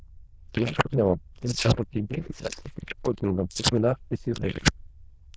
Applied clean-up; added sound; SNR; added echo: neural diffusion model UNIVERSE++.